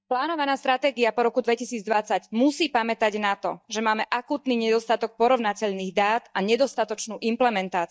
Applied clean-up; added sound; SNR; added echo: neural mask model DeepFilterNet 3.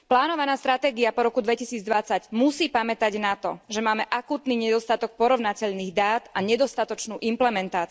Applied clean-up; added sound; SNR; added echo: none; none; none; none.